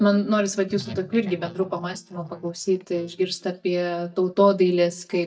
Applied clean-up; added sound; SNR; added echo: neural mask model DeepFilterNet 3.